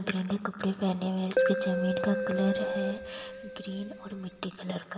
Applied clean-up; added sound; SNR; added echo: none; Keyboard (musical); 0 dB; reverberation time 2.0 s.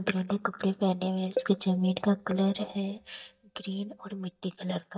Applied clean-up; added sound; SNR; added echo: neural mask model DeepFilterNet 3.